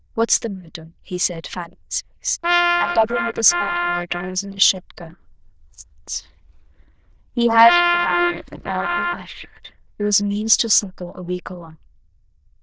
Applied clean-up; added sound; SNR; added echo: neural diffusion model UNIVERSE++.